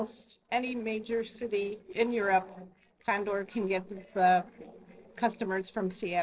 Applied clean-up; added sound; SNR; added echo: neural separator model SepFormer DNS4.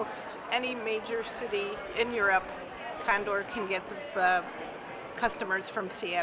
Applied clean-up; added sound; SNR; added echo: none; none; none; none.